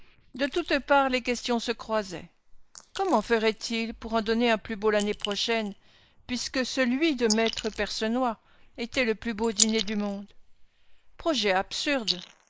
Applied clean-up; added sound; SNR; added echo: neural mask model Resemble Enhance denoiser.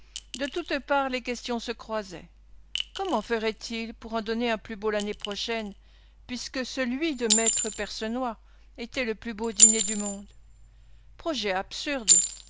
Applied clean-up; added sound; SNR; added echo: none; Chink, clink; -2 dB; none.